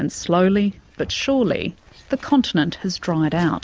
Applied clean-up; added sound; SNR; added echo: none; none; none; none.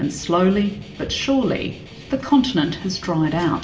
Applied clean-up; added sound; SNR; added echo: none; Guitar; 18 dB; reverberation time 1.4 s.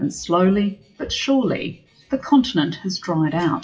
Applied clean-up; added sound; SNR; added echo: classical method WPE with log-MMSE.